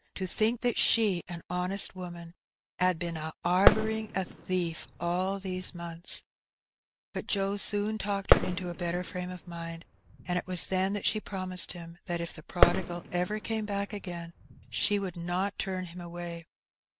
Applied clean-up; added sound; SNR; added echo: none; Fireworks; -2 dB; none.